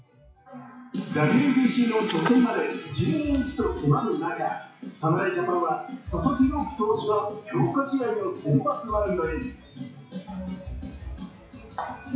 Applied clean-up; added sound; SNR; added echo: classical method WPE with log-MMSE.